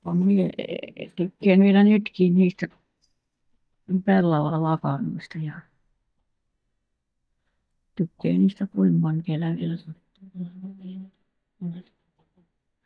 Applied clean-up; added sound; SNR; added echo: neural mask model DeepFilterNet 3.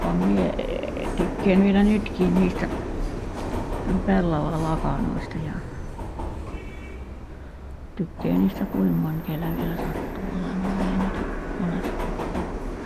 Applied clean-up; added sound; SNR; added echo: none; Subway, metro, underground; 4 dB; none.